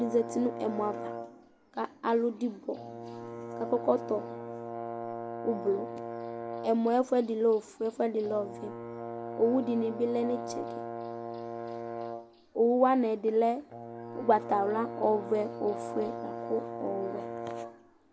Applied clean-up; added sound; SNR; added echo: none; Brass instrument; 9 dB; none.